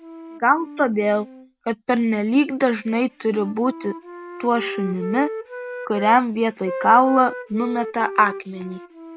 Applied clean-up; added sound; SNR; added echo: none; Wind instrument, woodwind instrument; 13 dB; none.